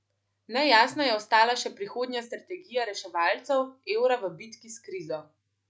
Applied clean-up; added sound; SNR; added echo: none; none; none; none.